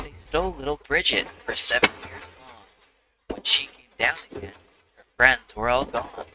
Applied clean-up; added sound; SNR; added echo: neural mask model RNNoise.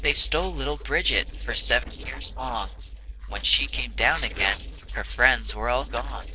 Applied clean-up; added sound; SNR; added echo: neural separator model SepFormer DNS4.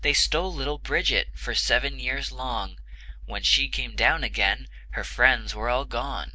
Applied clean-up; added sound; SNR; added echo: none; none; none; none.